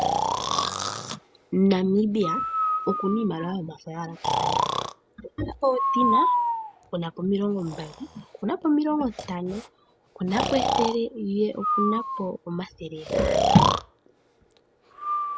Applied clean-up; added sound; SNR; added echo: none; Breathing; 1 dB; none.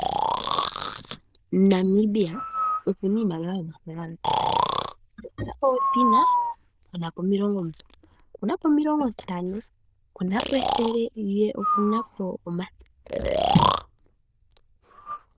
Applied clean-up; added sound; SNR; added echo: neural diffusion model UNIVERSE++.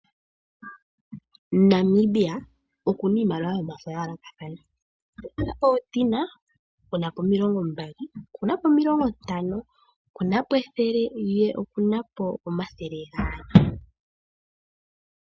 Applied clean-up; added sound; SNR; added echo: none; none; none; none.